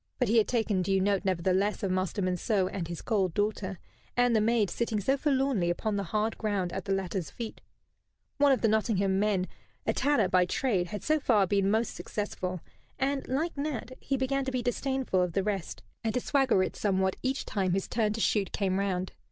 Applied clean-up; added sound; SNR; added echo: none; none; none; none.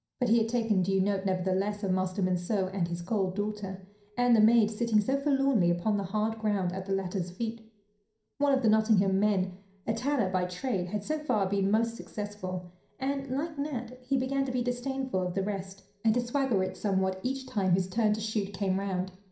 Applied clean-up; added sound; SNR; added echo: none; none; none; reverberation time 0.5 s.